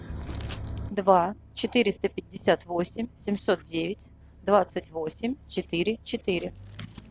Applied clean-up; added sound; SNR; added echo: none; none; none; none.